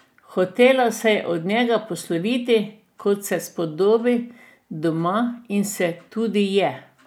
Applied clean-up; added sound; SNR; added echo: none; none; none; none.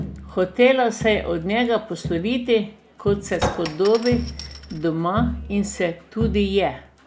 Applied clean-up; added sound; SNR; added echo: none; Chink, clink + Crowd; 9 dB; none.